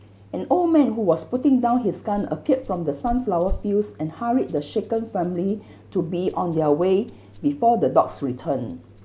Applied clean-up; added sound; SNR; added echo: none; Rattle; 17 dB; none.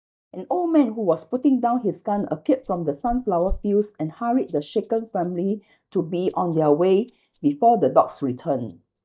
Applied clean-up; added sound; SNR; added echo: neural mask model DeepFilterNet 3.